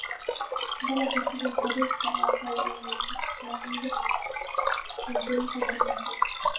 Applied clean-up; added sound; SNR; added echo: classical method WPE with log-MMSE.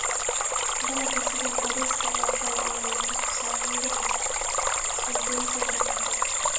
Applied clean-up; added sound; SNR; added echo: none; Stream; 2 dB; reverberation time 0.5 s.